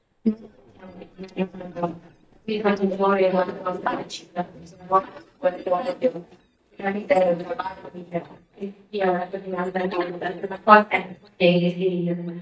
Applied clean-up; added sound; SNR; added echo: neural mask model DeepFilterNet 3.